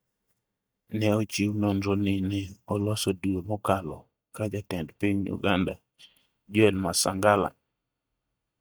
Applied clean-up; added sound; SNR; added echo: neural mask model DeepFilterNet 3.